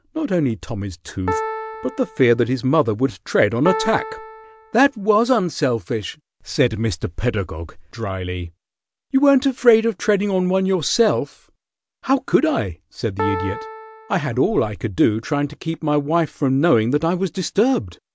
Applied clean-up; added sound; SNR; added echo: none; Piano; 10 dB; none.